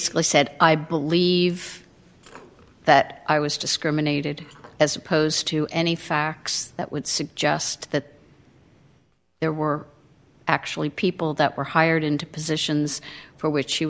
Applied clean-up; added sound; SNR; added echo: none; none; none; none.